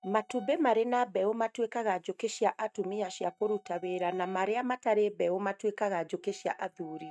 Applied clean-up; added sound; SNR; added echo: neural mask model RNNoise.